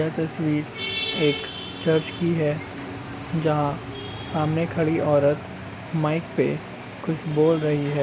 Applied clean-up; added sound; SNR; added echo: none; none; none; none.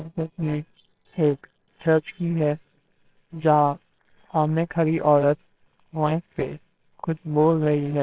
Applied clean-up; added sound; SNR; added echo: neural separator model SepFormer WHAMR!.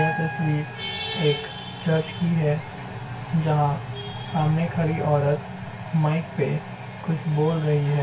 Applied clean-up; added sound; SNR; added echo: none; Piano; 16 dB; reverberation time 0.2 s.